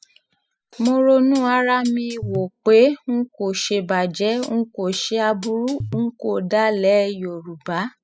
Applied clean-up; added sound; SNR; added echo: classical method spectral subtraction.